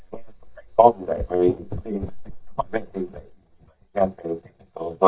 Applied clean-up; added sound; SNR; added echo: neural mask model DeepFilterNet 3.